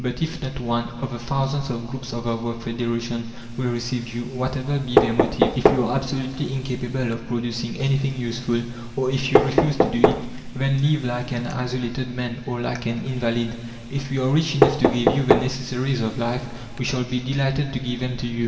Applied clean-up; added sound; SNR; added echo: none; Knock; 0 dB; reverberation time 2.2 s.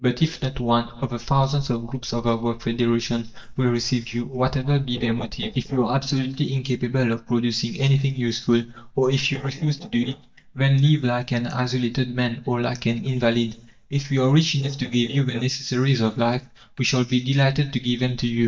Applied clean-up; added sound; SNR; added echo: neural mask model DeepFilterNet 3.